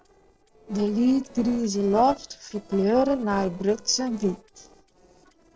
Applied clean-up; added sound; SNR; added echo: neural separator model SepFormer DNS4.